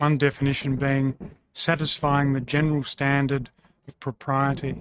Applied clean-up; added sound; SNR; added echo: neural mask model RNNoise.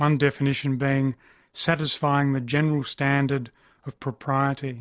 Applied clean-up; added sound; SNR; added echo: none; none; none; none.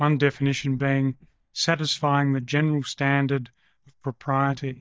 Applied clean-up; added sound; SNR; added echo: neural mask model DeepFilterNet 3.